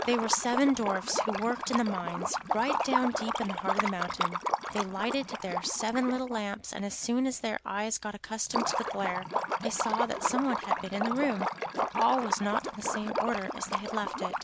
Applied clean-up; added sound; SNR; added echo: none; Liquid; 2 dB; none.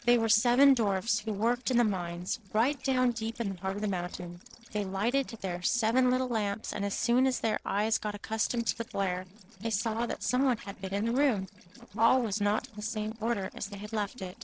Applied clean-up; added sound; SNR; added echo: neural separator model SepFormer DNS4.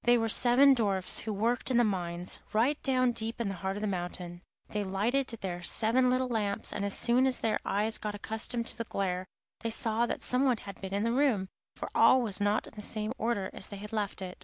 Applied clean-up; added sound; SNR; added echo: none; none; none; none.